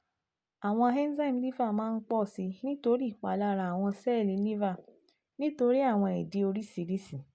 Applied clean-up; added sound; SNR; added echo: none; none; none; none.